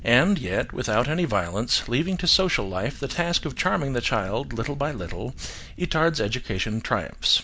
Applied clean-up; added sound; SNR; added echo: none; Wind; 17 dB; none.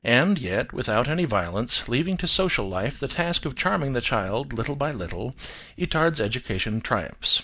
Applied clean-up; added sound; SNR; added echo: neural mask model DeepFilterNet 3.